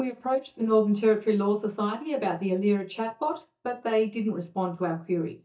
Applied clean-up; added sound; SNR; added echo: neural mask model DeepFilterNet 3.